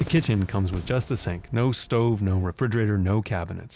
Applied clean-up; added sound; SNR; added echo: none; Cheering / Fireworks; 19 dB; none.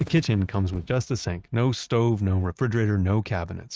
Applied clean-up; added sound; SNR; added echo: neural mask model RNNoise.